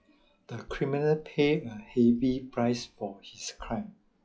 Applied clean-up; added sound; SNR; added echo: classical method log-MMSE.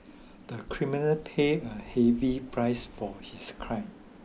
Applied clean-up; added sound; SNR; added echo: none; Bird vocalization, bird call, bird song; 18 dB; none.